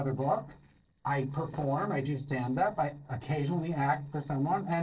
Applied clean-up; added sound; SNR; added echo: neural separator model SepFormer DNS4.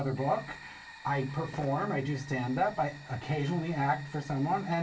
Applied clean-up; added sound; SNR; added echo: none; Fire; 18 dB; reverberation time 0.2 s.